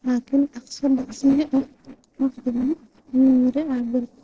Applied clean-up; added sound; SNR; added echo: neural separator model SepFormer DNS4.